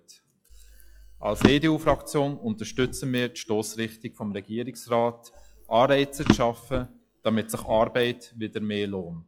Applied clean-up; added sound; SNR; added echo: classical method log-MMSE.